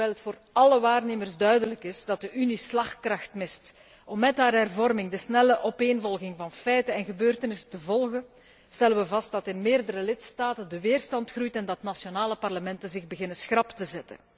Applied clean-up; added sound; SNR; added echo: none; none; none; none.